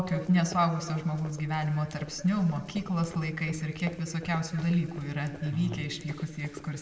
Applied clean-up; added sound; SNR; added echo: none; Run; 20 dB; reverberation time 2.0 s.